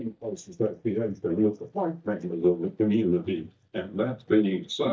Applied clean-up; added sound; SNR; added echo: neural mask model DeepFilterNet 3.